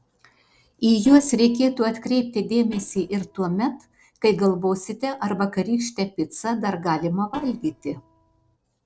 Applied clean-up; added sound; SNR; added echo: neural separator model SepFormer DNS4.